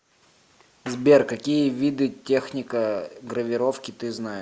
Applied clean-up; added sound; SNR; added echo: none; none; none; none.